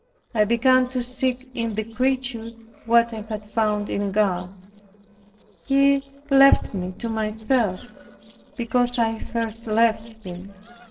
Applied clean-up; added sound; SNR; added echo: neural separator model SepFormer DNS4.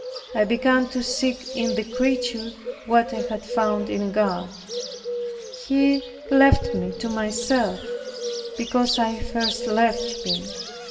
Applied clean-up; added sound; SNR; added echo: none; Bird; 7 dB; reverberation time 3.0 s.